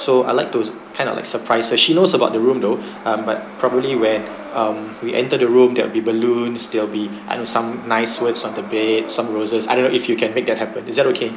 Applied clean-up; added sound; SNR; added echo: none; Breathing; 20 dB; none.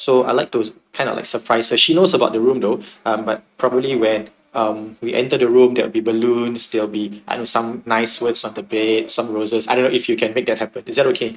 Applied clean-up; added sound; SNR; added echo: neural mask model RNNoise.